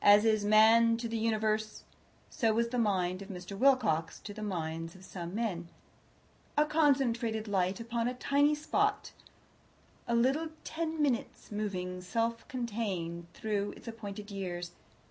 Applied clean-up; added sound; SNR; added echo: none; none; none; none.